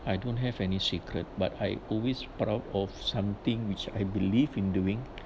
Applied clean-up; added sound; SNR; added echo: none; none; none; none.